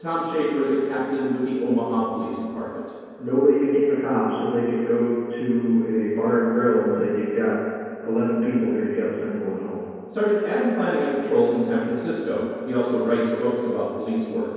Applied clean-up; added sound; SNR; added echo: none; none; none; reverberation time 2.2 s.